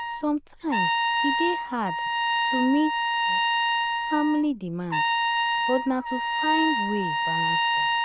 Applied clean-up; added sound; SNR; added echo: neural diffusion model UNIVERSE++.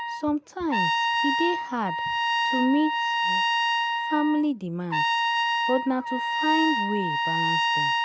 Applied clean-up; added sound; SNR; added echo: none; Trumpet; -3 dB; none.